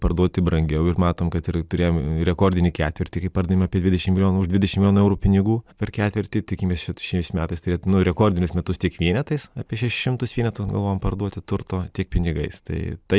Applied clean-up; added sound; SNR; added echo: none; none; none; none.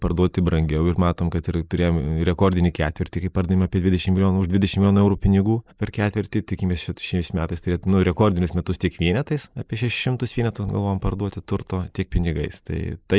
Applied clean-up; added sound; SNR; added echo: neural mask model Resemble Enhance denoiser.